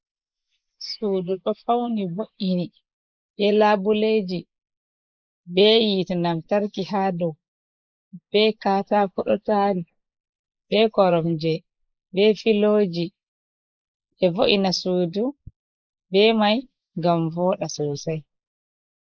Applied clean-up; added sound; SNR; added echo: neural mask model Resemble Enhance denoiser.